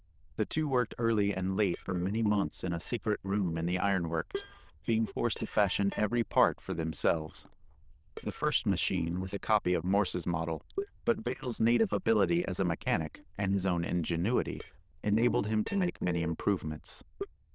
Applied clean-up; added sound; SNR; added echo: neural diffusion model UNIVERSE++.